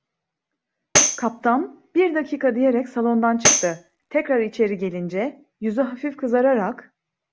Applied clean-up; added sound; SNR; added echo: none; Tambourine; 1 dB; none.